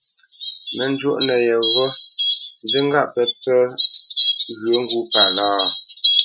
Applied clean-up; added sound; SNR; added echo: classical method Wiener filter.